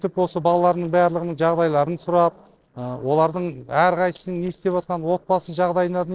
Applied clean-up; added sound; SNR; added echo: neural separator model SepFormer DNS4.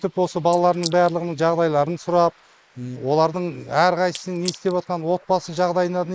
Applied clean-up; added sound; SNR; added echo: neural mask model Resemble Enhance denoiser.